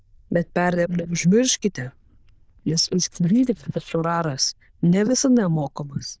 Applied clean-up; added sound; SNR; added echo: neural diffusion model UNIVERSE++.